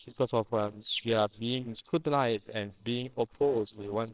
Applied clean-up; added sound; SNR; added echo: neural separator model SepFormer WHAMR!.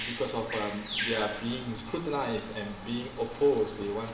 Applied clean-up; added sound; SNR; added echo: none; Bird vocalization, bird call, bird song; 9 dB; reverberation time 1.0 s.